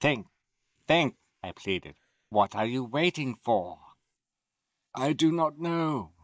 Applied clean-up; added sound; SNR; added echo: neural mask model Resemble Enhance denoiser.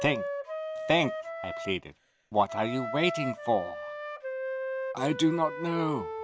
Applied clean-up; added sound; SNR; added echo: none; Wind instrument, woodwind instrument; 6 dB; none.